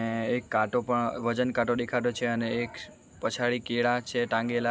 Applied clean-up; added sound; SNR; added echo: none; none; none; none.